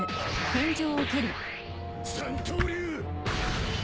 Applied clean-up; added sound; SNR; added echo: none; Piano + Drawer open or close; 9 dB; none.